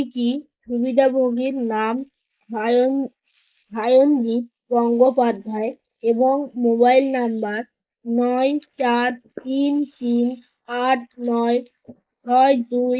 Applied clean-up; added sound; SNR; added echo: neural mask model Resemble Enhance denoiser.